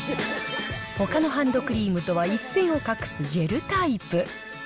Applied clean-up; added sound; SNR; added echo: none; none; none; none.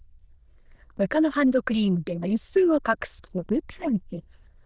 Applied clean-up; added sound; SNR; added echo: neural diffusion model UNIVERSE++.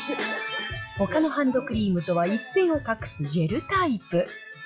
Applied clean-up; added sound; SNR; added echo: classical method log-MMSE.